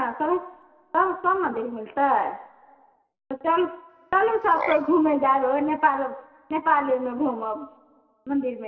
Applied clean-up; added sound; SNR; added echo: none; Frog; 12 dB; reverberation time 1.9 s.